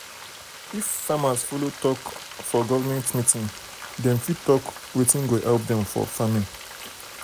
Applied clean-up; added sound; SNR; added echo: none; Frying (food); 15 dB; none.